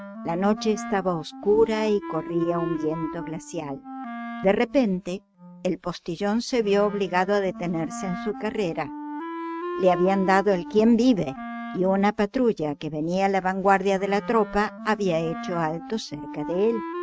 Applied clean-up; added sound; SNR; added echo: neural mask model RNNoise.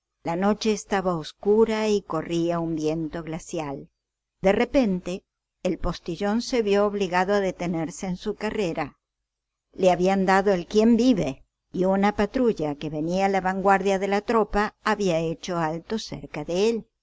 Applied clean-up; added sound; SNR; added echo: none; none; none; none.